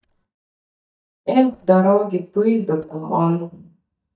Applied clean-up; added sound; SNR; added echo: neural mask model DeepFilterNet 3.